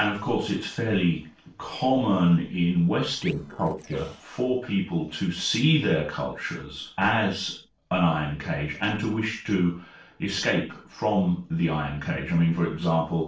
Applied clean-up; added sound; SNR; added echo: neural separator model SepFormer DNS4.